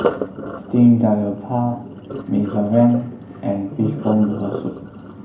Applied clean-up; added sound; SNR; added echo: none; Sink (filling or washing); 10 dB; reverberation time 0.5 s.